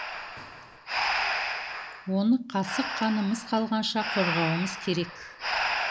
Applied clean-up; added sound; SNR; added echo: none; Breathing; 3 dB; none.